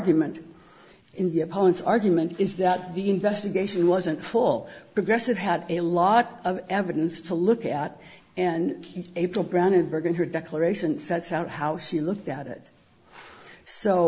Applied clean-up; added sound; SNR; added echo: none; none; none; none.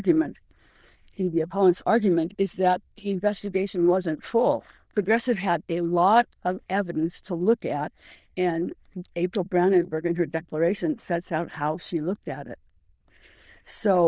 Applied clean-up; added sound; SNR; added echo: neural diffusion model UNIVERSE++.